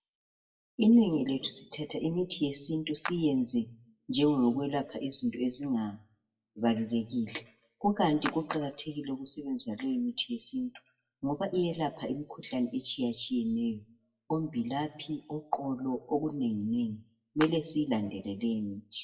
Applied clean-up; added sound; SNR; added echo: classical method WPE with log-MMSE.